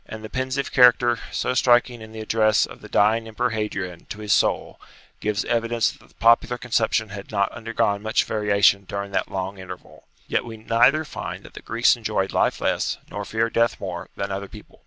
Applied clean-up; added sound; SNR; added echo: none; none; none; none.